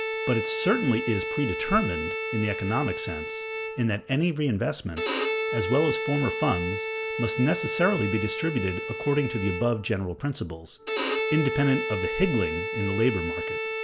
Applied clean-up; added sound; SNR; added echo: none; Bowed string instrument; 3 dB; none.